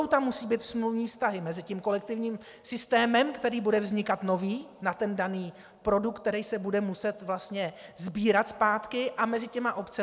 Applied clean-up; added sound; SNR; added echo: none; none; none; none.